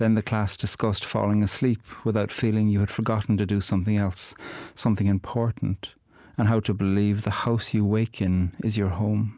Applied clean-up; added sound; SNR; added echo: none; none; none; none.